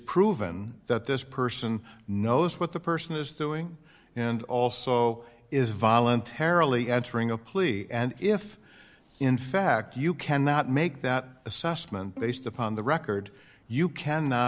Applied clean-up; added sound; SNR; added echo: none; Bowed string instrument; 19 dB; none.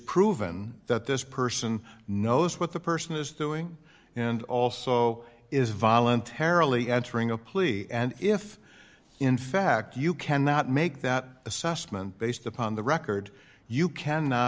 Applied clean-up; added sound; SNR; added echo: none; none; none; none.